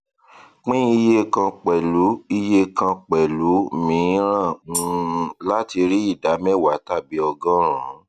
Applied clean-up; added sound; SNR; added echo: none; Tambourine; 12 dB; none.